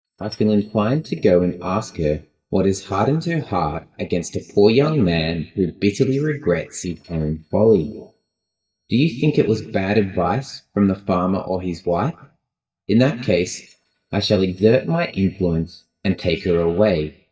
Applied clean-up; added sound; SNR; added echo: neural mask model DeepFilterNet 3.